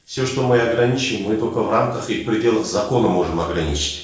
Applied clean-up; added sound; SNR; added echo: neural separator model SepFormer DNS4.